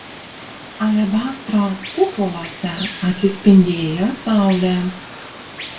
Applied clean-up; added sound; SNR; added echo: none; Water; 15 dB; reverberation time 0.2 s.